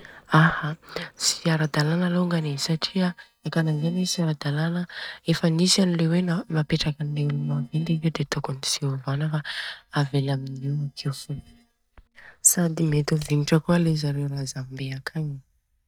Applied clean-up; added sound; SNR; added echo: neural mask model DeepFilterNet 3.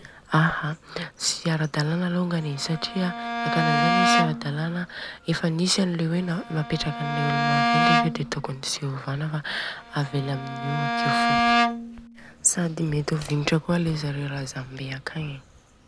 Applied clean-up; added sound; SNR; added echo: none; Bowed string instrument; 0 dB; none.